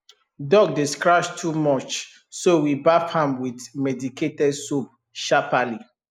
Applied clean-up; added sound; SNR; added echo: neural mask model Resemble Enhance denoiser.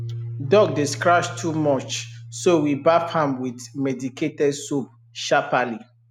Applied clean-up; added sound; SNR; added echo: none; Piano; 14 dB; none.